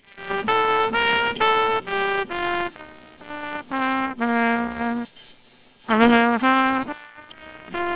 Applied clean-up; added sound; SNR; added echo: neural separator model SepFormer WHAMR!.